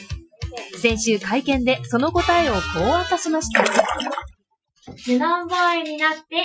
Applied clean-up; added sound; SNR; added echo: classical method Wiener filter.